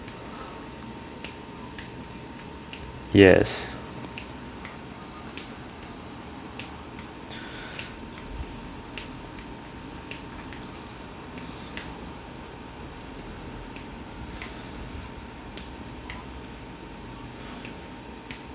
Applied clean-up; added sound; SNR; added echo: none; none; none; none.